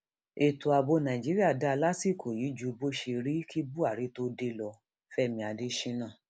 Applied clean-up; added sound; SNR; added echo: none; none; none; none.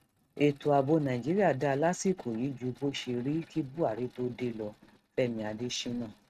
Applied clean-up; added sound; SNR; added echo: neural mask model RNNoise.